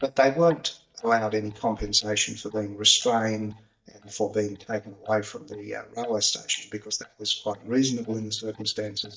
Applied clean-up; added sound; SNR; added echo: neural mask model DeepFilterNet 3.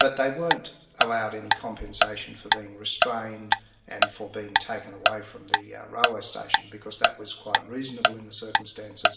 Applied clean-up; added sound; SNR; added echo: none; Tick-tock; -5 dB; reverberation time 0.8 s.